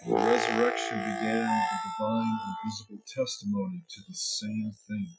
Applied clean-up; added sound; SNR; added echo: classical method Wiener filter.